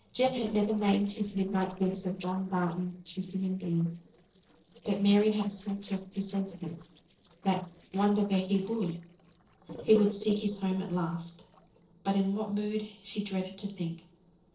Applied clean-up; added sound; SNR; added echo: neural separator model SepFormer DNS4.